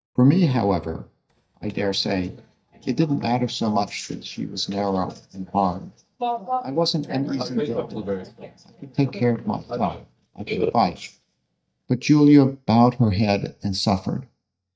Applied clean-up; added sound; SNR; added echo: neural mask model DeepFilterNet 3.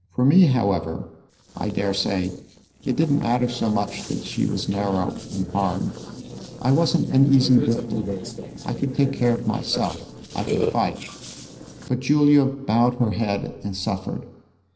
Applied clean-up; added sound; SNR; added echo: neural separator model SepFormer DNS4.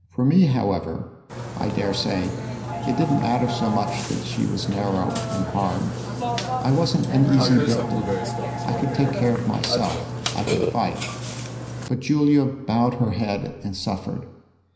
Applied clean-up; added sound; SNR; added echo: none; Burping, eructation; 5 dB; reverberation time 0.9 s.